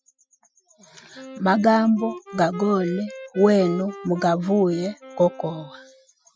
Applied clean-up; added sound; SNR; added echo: classical method Wiener filter.